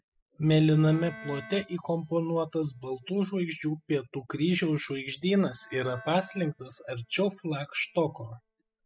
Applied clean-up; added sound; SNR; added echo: classical method spectral subtraction.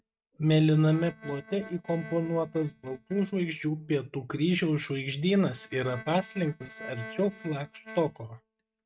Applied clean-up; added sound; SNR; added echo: neural mask model RNNoise.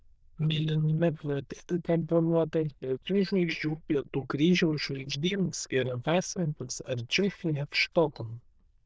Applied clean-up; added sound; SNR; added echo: neural diffusion model UNIVERSE++.